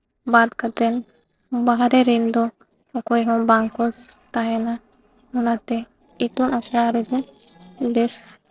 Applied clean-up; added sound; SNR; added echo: neural separator model SepFormer DNS4.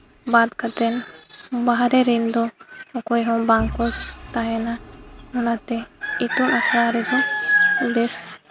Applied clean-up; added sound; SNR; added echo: none; Engine / Vehicle; 19 dB; none.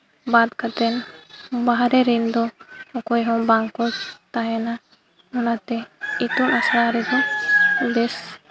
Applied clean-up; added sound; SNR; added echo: none; none; none; none.